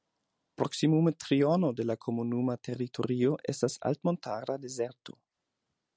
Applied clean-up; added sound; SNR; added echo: none; none; none; none.